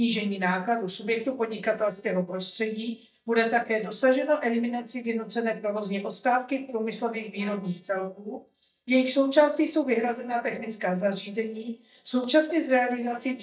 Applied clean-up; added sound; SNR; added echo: neural mask model DeepFilterNet 3.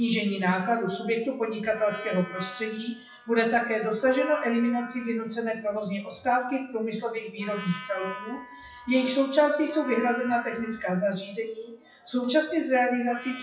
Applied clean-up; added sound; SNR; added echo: classical method WPE with log-MMSE.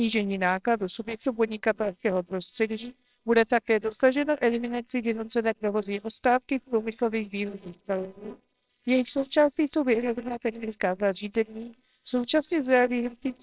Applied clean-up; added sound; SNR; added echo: neural separator model SepFormer WHAMR!.